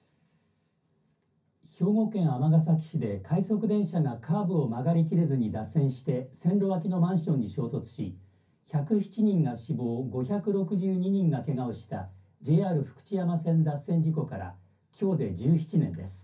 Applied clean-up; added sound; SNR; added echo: none; none; none; reverberation time 0.3 s.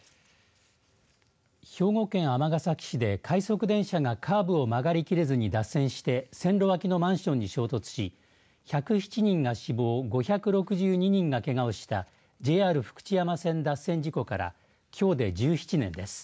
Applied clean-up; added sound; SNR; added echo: none; none; none; none.